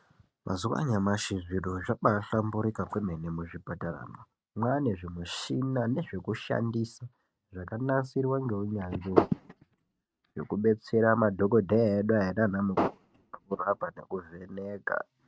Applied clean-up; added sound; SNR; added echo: neural mask model RNNoise.